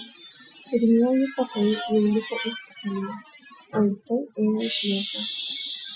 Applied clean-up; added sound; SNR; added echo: classical method Wiener filter.